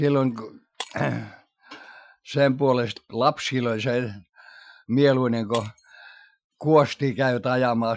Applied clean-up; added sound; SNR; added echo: classical method Wiener filter.